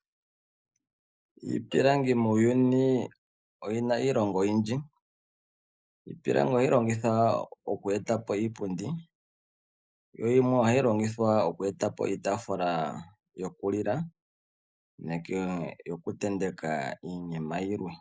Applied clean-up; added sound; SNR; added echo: neural mask model Resemble Enhance denoiser.